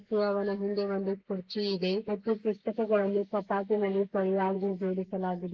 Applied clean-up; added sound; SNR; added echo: neural mask model Resemble Enhance denoiser.